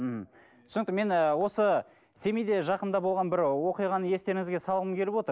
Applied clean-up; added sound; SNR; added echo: none; none; none; none.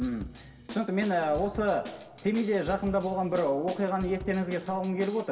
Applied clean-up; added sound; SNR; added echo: none; Drum kit; 15 dB; reverberation time 2.2 s.